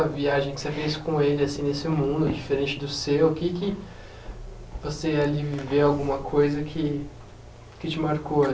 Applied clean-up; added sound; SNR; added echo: none; none; none; none.